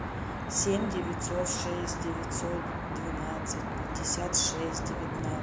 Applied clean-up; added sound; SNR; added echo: none; Traffic noise, roadway noise; 0 dB; none.